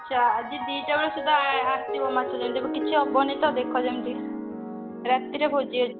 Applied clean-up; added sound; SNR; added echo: none; Piano; 5 dB; none.